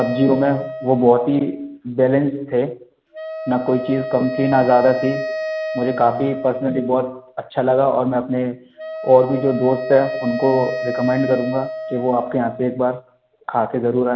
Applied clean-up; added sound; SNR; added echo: none; Wind instrument, woodwind instrument; 10 dB; none.